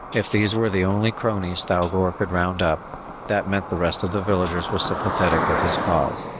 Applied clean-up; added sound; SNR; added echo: none; Tambourine + Cricket; 6 dB; none.